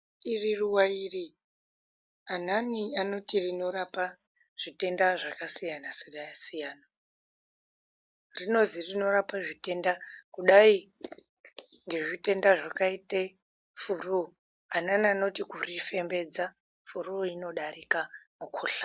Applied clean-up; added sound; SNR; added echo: none; none; none; none.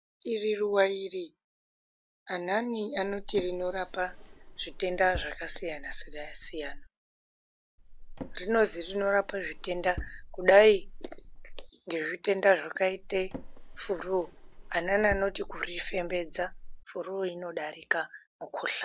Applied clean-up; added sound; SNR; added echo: none; Drawer open or close; 11 dB; none.